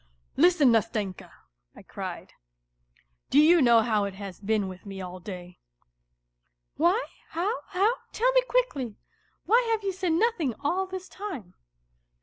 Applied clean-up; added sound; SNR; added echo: none; none; none; none.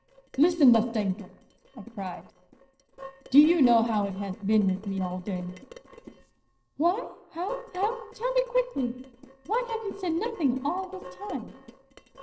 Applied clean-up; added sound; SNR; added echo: neural separator model SepFormer DNS4.